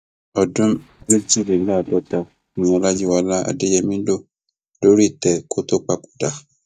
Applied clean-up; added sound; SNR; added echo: neural mask model DeepFilterNet 3.